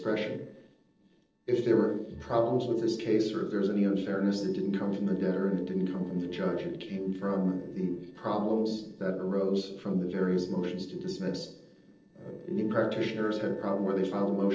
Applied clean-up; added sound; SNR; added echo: neural separator model SepFormer DNS4.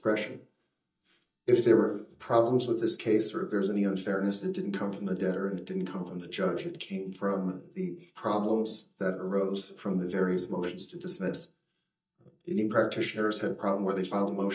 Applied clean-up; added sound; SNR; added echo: neural mask model DeepFilterNet 3.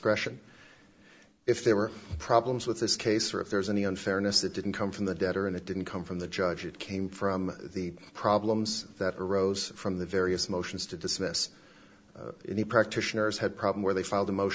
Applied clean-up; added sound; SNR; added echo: none; none; none; none.